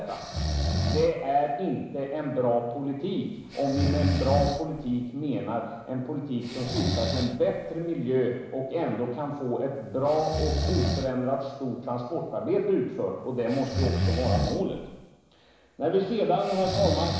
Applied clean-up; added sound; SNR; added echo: none; Breathing; 4 dB; reverberation time 1.0 s.